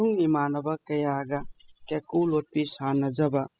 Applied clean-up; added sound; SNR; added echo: classical method spectral subtraction.